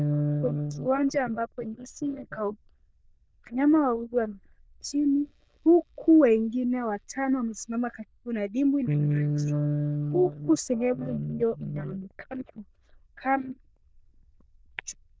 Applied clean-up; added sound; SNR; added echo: neural diffusion model UNIVERSE++.